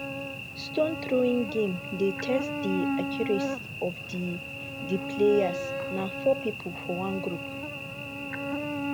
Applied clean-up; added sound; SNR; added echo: none; Cricket / Buzz; 3 dB; none.